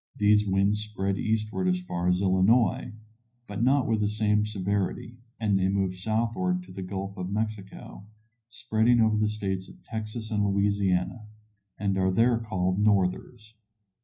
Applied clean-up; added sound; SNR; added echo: none; none; none; reverberation time 0.5 s.